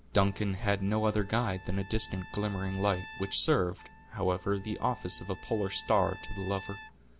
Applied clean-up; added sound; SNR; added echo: none; Trumpet; 18 dB; none.